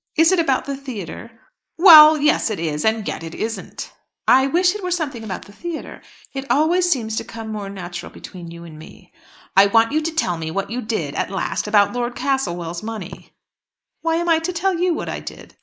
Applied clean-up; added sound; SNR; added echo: neural mask model Resemble Enhance denoiser.